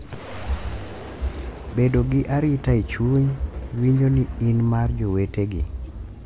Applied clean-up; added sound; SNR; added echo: none; Boom; 18 dB; none.